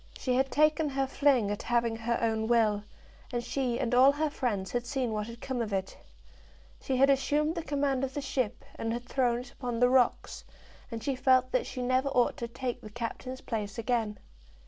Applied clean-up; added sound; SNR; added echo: none; none; none; none.